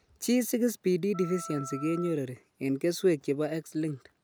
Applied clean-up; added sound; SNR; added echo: none; Wind instrument, woodwind instrument; 15 dB; none.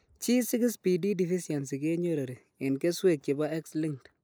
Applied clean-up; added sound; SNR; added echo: neural mask model Resemble Enhance denoiser.